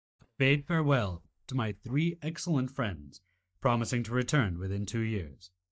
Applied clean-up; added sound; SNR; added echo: neural mask model DeepFilterNet 3.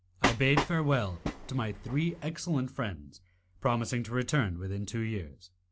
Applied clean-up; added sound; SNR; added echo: none; Train; 3 dB; none.